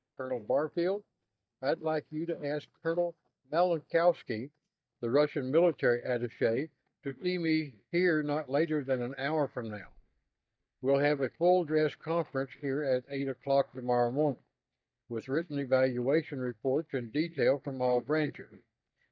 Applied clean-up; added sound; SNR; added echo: neural mask model DeepFilterNet 3.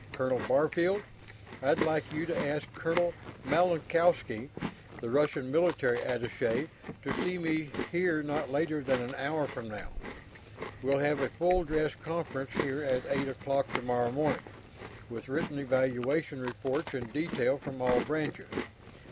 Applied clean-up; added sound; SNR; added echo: none; Chewing, mastication; 10 dB; none.